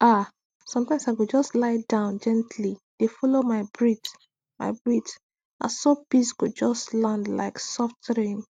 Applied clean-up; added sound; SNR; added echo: none; Cutlery, silverware; 20 dB; none.